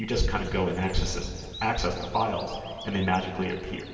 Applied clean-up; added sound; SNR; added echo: none; Bird vocalization, bird call, bird song; 19 dB; reverberation time 2.6 s.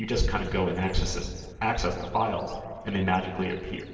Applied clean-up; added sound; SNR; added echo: neural separator model SepFormer DNS4.